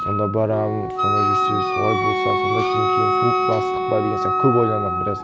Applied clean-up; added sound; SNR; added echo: none; Wind instrument, woodwind instrument + Wind instrument, woodwind instrument; -3 dB; none.